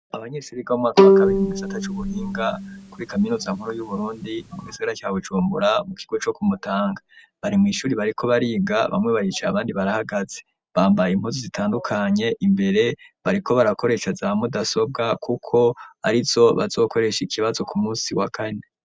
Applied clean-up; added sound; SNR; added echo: none; Bowed string instrument; -1 dB; none.